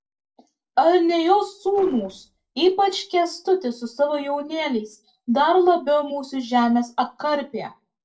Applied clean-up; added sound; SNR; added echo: neural separator model SepFormer DNS4.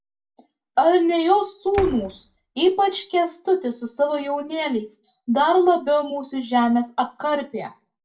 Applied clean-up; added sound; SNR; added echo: none; Slam; 17 dB; reverberation time 0.2 s.